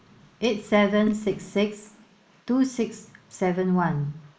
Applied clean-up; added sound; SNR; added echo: neural mask model Resemble Enhance denoiser.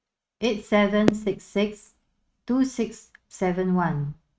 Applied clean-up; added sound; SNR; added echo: neural mask model RNNoise.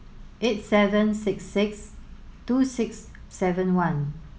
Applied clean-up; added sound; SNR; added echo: none; none; none; none.